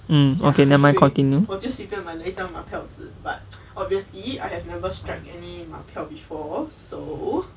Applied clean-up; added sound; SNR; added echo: none; none; none; none.